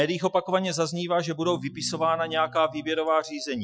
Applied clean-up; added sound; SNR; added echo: classical method Wiener filter.